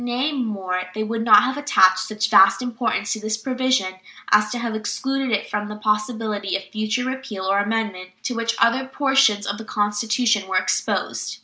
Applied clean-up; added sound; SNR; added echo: none; none; none; none.